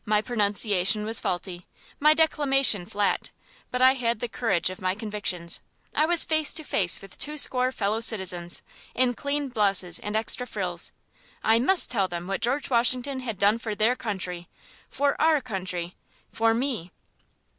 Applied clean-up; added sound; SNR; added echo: none; none; none; none.